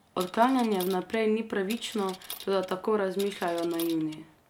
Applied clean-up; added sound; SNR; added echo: none; Coin (dropping); 17 dB; none.